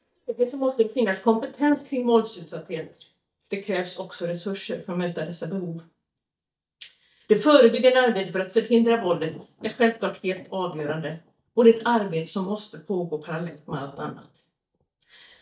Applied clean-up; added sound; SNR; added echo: neural mask model DeepFilterNet 3.